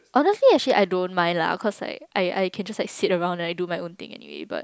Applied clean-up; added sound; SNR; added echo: none; none; none; none.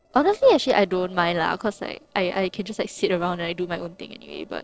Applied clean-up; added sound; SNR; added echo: neural separator model SepFormer DNS4.